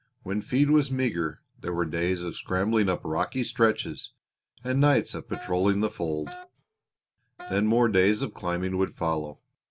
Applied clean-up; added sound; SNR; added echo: none; Wind instrument, woodwind instrument; 18 dB; none.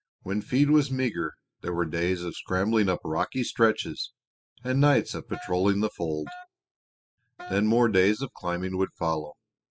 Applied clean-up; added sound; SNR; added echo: classical method spectral subtraction.